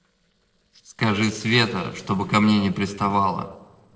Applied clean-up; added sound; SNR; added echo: neural separator model SepFormer DNS4.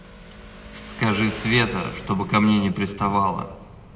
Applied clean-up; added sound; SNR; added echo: none; Motorcycle; 16 dB; reverberation time 2.1 s.